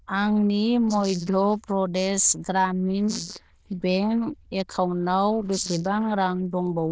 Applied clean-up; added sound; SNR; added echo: neural diffusion model UNIVERSE++.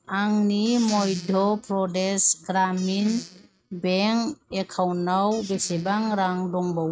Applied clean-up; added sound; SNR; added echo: neural mask model RNNoise.